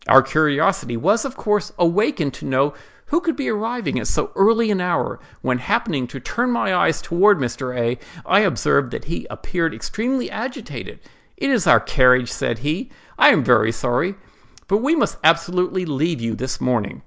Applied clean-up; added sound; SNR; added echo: none; none; none; none.